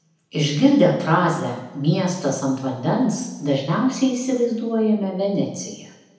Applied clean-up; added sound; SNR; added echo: none; none; none; reverberation time 0.9 s.